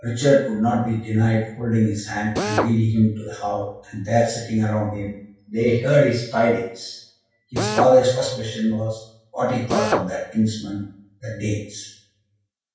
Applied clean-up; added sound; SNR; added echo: none; Drill; 3 dB; reverberation time 0.5 s.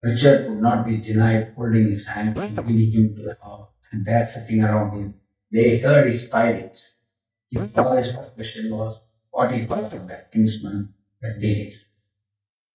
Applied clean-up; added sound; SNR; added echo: neural mask model DeepFilterNet 3.